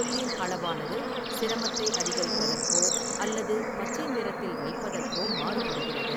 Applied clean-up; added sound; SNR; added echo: none; Bird / Insect / Frog; -4 dB; none.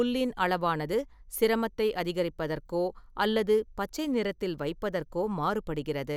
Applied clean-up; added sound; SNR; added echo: none; none; none; none.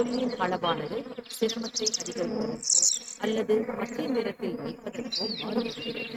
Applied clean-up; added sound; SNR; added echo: neural mask model RNNoise.